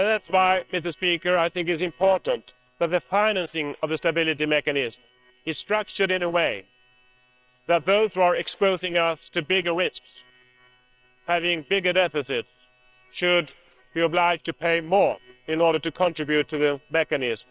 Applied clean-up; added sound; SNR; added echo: neural separator model SepFormer WHAM!.